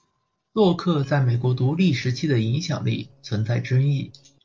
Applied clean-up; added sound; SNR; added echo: neural separator model SepFormer DNS4.